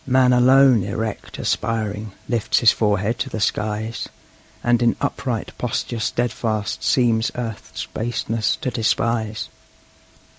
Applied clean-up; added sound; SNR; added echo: none; none; none; none.